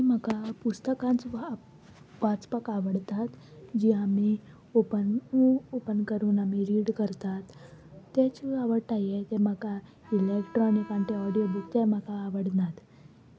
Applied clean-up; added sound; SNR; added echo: none; Bowed string instrument; 19 dB; none.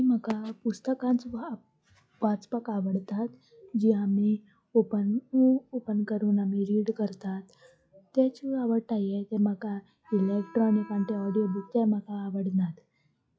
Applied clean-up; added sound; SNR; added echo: classical method log-MMSE.